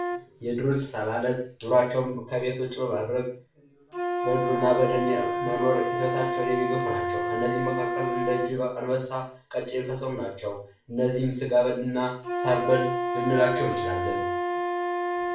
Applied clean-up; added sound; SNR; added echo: none; Wind instrument, woodwind instrument; 3 dB; reverberation time 0.4 s.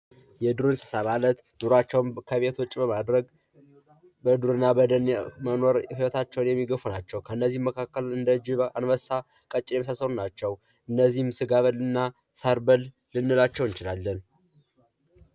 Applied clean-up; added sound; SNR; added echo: none; none; none; none.